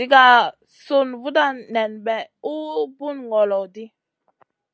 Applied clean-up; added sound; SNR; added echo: none; none; none; none.